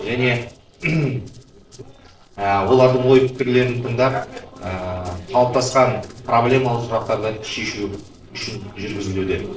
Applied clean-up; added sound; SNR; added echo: neural separator model SepFormer DNS4.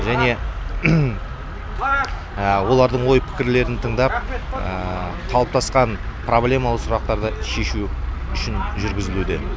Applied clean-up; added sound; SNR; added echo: none; none; none; none.